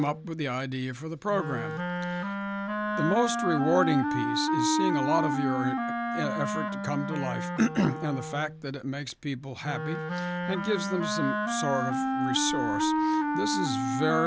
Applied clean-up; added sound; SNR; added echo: none; Wind instrument, woodwind instrument; 0 dB; none.